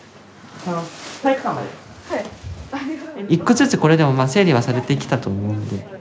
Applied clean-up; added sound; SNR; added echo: none; none; none; none.